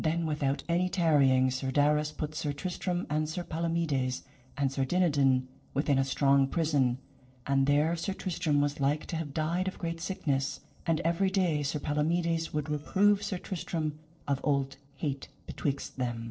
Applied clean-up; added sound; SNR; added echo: neural separator model SepFormer DNS4.